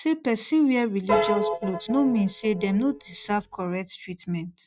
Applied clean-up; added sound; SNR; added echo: neural mask model RNNoise.